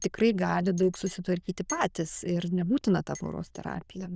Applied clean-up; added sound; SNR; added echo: neural diffusion model UNIVERSE++.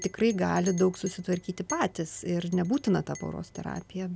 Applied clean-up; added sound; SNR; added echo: none; Chink, clink; 18 dB; none.